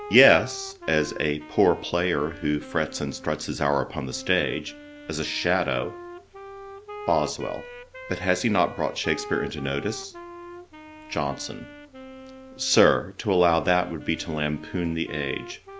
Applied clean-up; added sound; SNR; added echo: none; Wind instrument, woodwind instrument; 16 dB; none.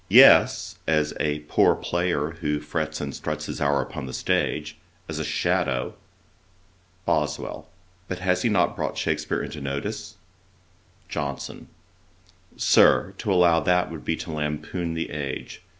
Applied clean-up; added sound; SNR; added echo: none; none; none; none.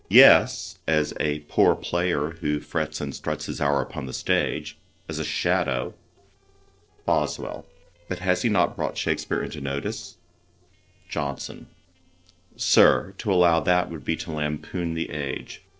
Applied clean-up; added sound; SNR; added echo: neural separator model SepFormer DNS4.